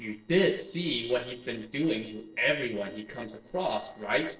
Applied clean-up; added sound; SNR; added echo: neural separator model SepFormer DNS4.